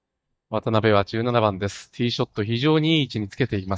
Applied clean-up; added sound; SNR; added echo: neural mask model DeepFilterNet 3.